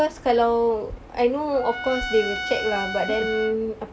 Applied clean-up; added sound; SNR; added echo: none; Trumpet; 9 dB; none.